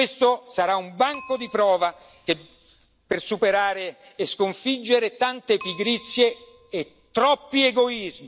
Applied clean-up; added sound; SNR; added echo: none; Bicycle; 16 dB; none.